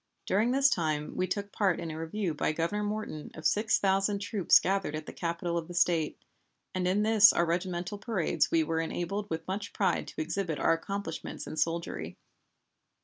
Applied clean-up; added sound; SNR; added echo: none; none; none; none.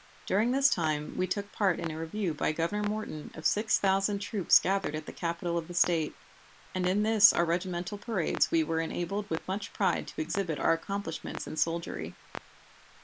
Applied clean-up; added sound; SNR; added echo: none; Clock; 17 dB; none.